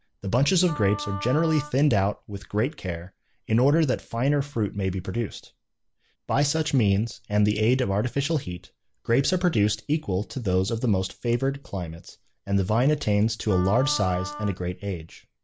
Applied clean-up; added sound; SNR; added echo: none; Wind instrument, woodwind instrument; 13 dB; none.